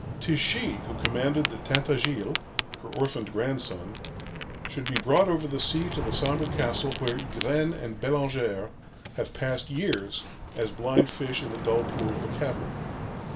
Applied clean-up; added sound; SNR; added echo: none; Ocean; 5 dB; none.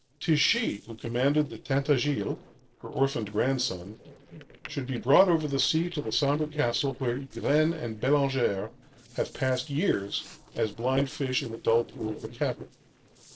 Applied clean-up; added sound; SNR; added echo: neural separator model SepFormer DNS4.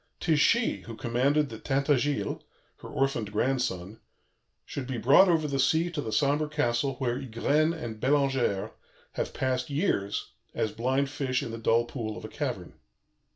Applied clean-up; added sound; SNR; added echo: none; none; none; none.